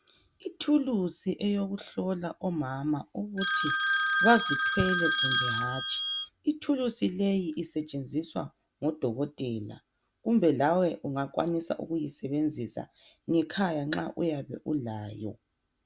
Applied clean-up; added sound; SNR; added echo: none; Telephone; -2 dB; none.